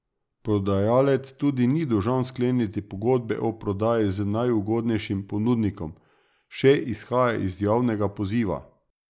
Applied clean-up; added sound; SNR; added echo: none; none; none; none.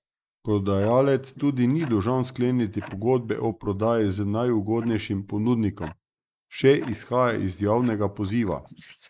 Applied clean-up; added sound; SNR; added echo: neural mask model Resemble Enhance denoiser.